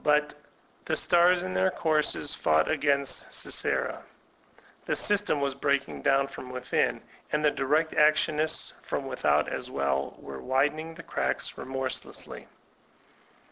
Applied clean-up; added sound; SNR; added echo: none; none; none; none.